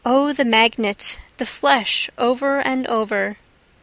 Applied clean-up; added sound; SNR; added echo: none; none; none; none.